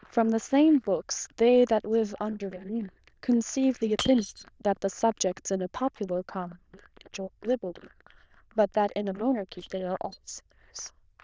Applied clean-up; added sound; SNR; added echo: neural diffusion model UNIVERSE++.